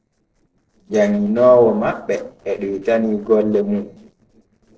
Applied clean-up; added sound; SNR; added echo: neural separator model SepFormer DNS4.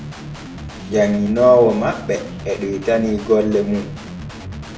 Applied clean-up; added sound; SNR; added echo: none; Guitar; 13 dB; reverberation time 0.5 s.